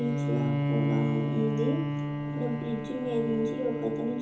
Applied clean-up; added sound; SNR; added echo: none; Bowed string instrument; 0 dB; reverberation time 0.7 s.